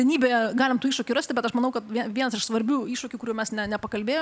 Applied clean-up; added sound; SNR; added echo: none; none; none; none.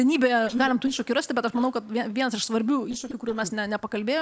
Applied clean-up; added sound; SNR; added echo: neural separator model SepFormer DNS4.